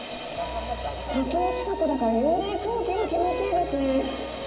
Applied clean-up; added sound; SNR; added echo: none; Fowl; 12 dB; reverberation time 2.4 s.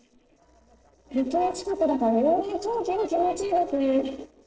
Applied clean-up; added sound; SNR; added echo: neural separator model SepFormer DNS4.